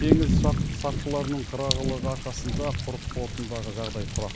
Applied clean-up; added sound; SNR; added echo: none; Thunder; -4 dB; none.